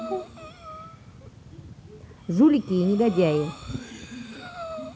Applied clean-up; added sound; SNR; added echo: none; Breathing; 16 dB; none.